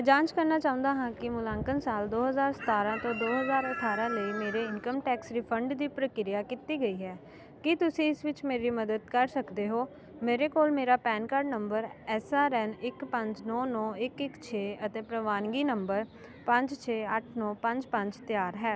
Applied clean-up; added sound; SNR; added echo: none; Chicken, rooster; 8 dB; none.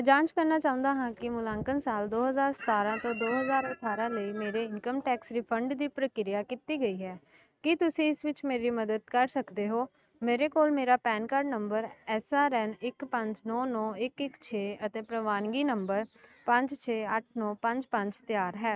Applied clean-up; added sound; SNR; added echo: neural mask model RNNoise.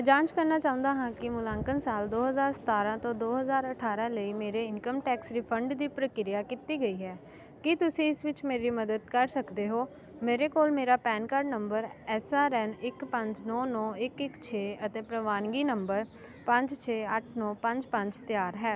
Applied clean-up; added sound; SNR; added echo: none; none; none; none.